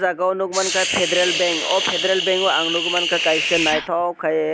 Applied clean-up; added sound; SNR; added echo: none; Hiss; 1 dB; none.